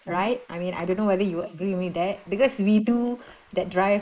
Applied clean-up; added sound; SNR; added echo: neural mask model Resemble Enhance denoiser.